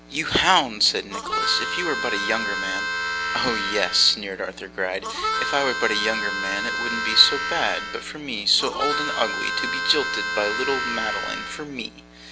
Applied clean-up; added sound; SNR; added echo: none; Harmonica; 2 dB; none.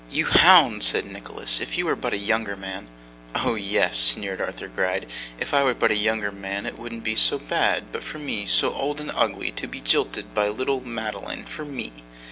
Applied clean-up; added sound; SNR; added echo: none; none; none; none.